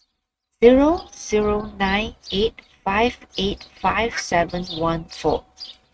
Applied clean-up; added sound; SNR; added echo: neural mask model RNNoise.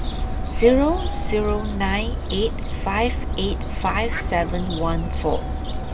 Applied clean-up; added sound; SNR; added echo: none; Fowl; 0 dB; none.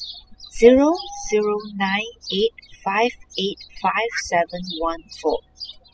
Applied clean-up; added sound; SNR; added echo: classical method spectral subtraction.